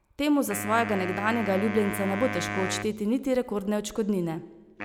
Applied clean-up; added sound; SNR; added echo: none; Wind instrument, woodwind instrument; 9 dB; none.